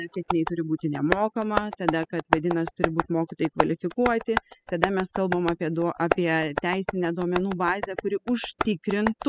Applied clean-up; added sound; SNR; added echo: classical method spectral subtraction.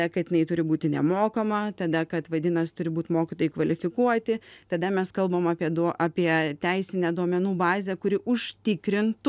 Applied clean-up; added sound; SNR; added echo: none; none; none; none.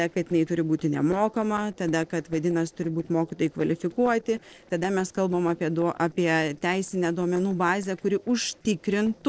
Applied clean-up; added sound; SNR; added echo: neural separator model SepFormer DNS4.